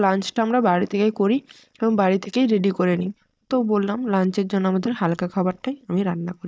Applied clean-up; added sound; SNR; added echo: neural mask model DeepFilterNet 3.